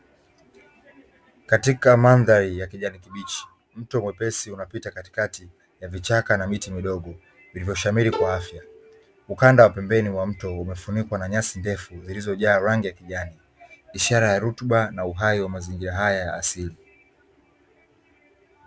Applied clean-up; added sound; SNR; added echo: none; Bowed string instrument; 7 dB; none.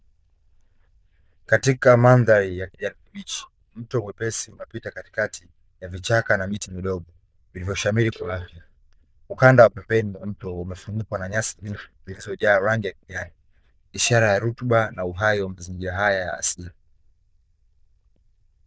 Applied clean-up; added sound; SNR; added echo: neural diffusion model UNIVERSE++.